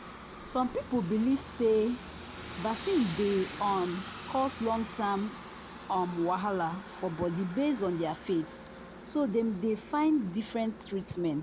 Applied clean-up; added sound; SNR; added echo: none; Aircraft; 13 dB; none.